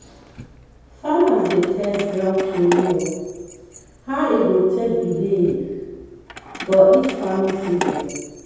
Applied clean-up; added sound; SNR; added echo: none; Keys jangling; 12 dB; reverberation time 1.2 s.